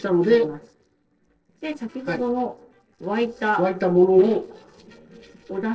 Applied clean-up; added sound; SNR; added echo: neural separator model SepFormer DNS4.